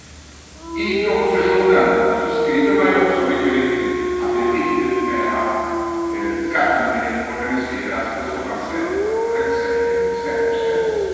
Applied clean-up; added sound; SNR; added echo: none; Dog; 1 dB; reverberation time 2.1 s.